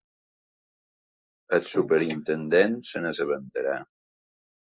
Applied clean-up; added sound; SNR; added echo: neural mask model Resemble Enhance denoiser.